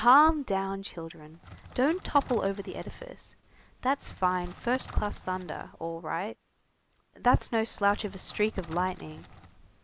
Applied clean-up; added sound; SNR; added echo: none; Crackle; 19 dB; none.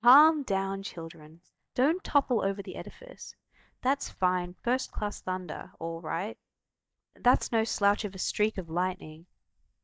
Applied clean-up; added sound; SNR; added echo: neural mask model DeepFilterNet 3.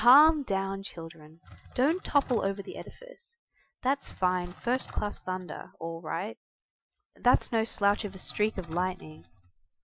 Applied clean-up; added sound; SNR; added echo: classical method Wiener filter.